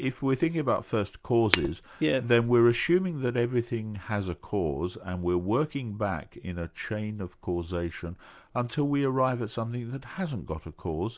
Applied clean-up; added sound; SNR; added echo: none; Shatter; 7 dB; none.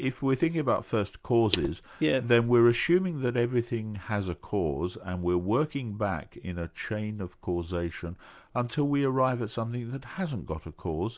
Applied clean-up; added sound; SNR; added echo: neural mask model Resemble Enhance denoiser.